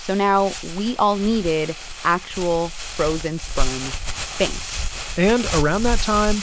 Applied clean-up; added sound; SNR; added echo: none; Crumpling, crinkling; 4 dB; none.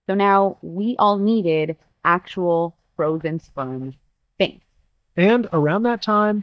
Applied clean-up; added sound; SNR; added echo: neural mask model DeepFilterNet 3.